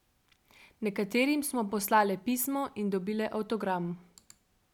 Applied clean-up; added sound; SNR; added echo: none; none; none; none.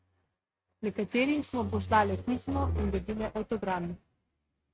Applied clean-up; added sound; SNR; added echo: neural mask model RNNoise.